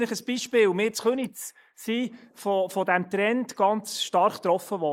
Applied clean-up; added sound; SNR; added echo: neural mask model Resemble Enhance denoiser.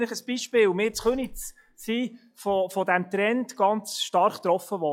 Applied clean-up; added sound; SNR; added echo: classical method log-MMSE.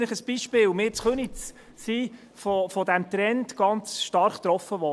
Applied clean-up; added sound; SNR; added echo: none; Zipper (clothing); 19 dB; none.